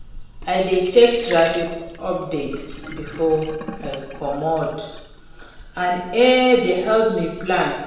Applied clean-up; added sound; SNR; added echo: none; Sink (filling or washing); 15 dB; reverberation time 0.9 s.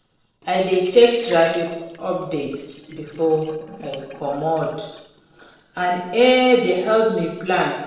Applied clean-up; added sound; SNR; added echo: neural separator model SepFormer DNS4.